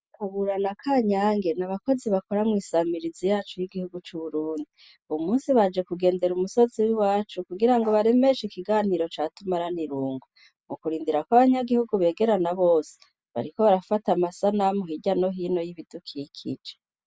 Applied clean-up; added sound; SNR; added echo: none; Bark; 19 dB; none.